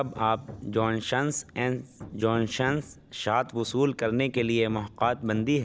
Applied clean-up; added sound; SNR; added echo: none; Hammer; 19 dB; none.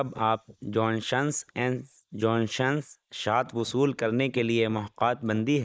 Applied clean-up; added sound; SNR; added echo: neural mask model Resemble Enhance denoiser.